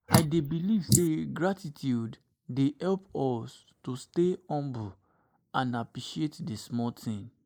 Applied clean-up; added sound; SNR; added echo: neural mask model Resemble Enhance denoiser.